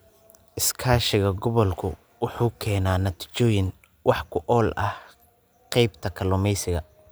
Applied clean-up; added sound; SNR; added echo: none; none; none; none.